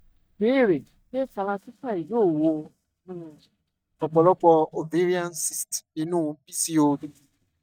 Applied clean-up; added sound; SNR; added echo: neural mask model DeepFilterNet 3.